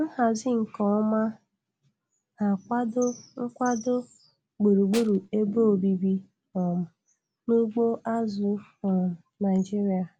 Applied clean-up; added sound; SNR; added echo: none; Tools; 13 dB; none.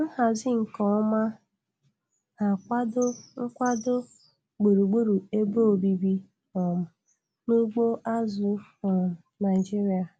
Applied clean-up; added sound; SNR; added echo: none; none; none; none.